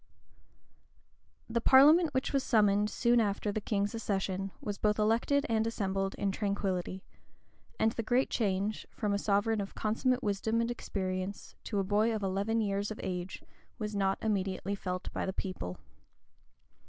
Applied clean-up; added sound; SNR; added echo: none; none; none; none.